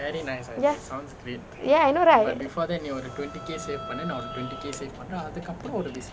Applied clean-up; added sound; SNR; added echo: none; Bowed string instrument; 14 dB; none.